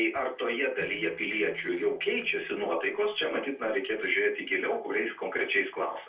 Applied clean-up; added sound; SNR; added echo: neural separator model SepFormer DNS4.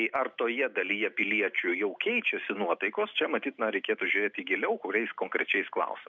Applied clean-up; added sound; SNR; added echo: none; none; none; none.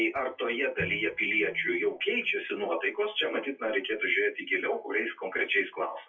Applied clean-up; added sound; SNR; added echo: classical method WPE with log-MMSE.